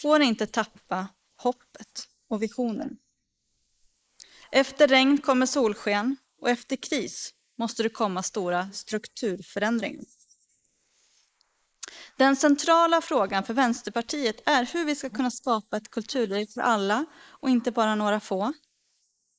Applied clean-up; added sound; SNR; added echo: neural mask model Resemble Enhance denoiser.